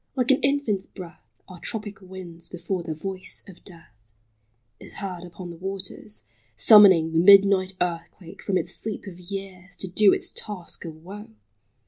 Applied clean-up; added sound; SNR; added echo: none; none; none; none.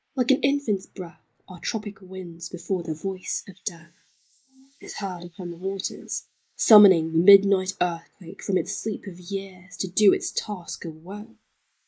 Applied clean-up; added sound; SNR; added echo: neural mask model Resemble Enhance denoiser.